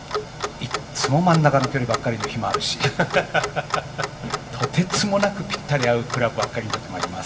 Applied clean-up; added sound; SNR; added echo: none; Clock; 8 dB; reverberation time 1.3 s.